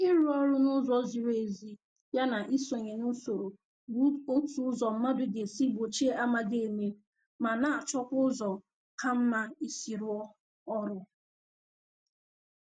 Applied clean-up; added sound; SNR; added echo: none; none; none; none.